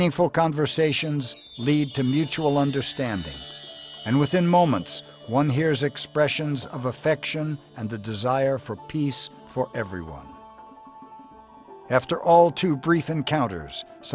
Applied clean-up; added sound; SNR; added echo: none; Chime; 20 dB; none.